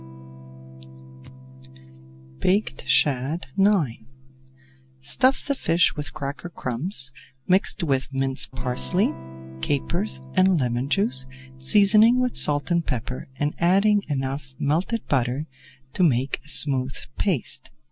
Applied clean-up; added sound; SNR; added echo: none; Electric guitar / Strum; 20 dB; none.